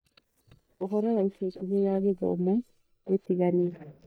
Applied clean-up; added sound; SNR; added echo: neural mask model DeepFilterNet 3.